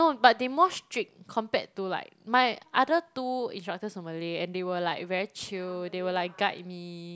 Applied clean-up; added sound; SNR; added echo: none; none; none; none.